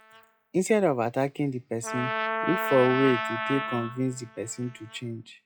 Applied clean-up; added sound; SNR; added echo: classical method log-MMSE.